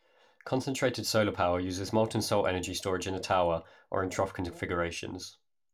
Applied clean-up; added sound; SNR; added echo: none; none; none; reverberation time 0.2 s.